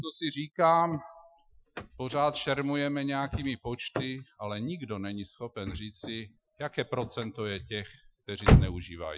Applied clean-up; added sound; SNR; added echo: classical method Wiener filter.